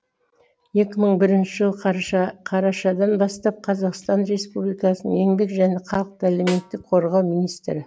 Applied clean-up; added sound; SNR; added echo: none; Snare drum; 15 dB; none.